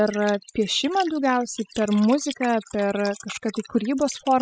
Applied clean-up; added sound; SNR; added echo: classical method spectral subtraction.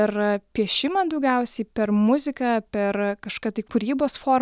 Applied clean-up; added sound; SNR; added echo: none; none; none; none.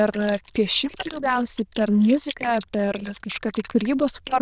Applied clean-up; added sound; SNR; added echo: neural diffusion model UNIVERSE++.